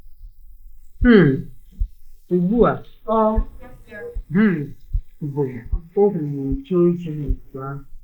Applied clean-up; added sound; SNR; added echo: neural mask model Resemble Enhance denoiser.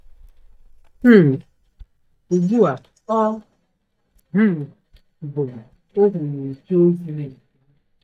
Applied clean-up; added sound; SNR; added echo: neural mask model DeepFilterNet 3.